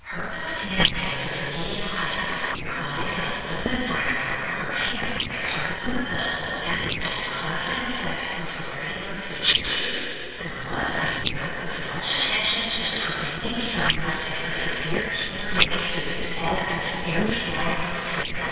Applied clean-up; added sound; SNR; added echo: neural separator model SepFormer WHAMR!.